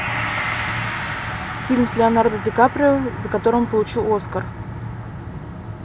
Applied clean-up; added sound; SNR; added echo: none; Gong; 9 dB; none.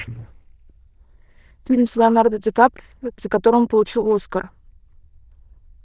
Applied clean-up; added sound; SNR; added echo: neural diffusion model UNIVERSE++.